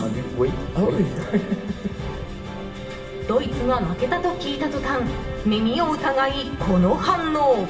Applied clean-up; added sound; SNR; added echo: none; none; none; reverberation time 0.8 s.